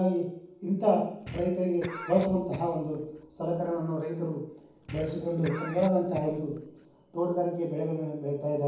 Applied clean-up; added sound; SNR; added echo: none; Cough; 15 dB; reverberation time 1.2 s.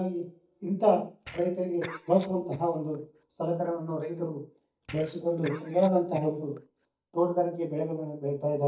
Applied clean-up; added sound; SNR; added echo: neural mask model DeepFilterNet 3.